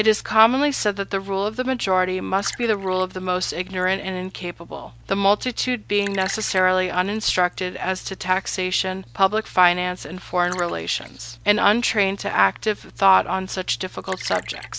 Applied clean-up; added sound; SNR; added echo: none; Liquid; 19 dB; none.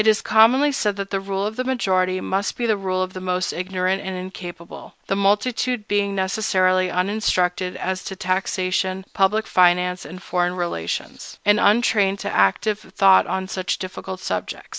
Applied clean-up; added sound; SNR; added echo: none; none; none; none.